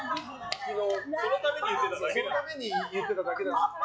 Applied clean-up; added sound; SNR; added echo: classical method log-MMSE.